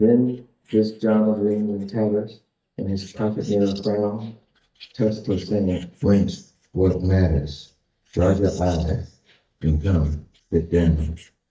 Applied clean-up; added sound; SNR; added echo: neural mask model DeepFilterNet 3.